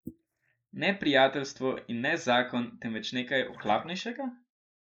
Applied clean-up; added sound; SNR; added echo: neural mask model Resemble Enhance denoiser.